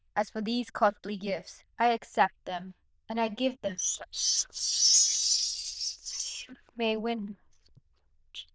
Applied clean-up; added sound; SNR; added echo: neural diffusion model UNIVERSE++.